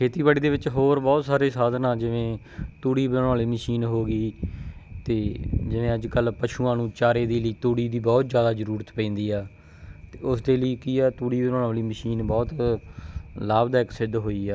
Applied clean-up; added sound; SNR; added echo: none; none; none; none.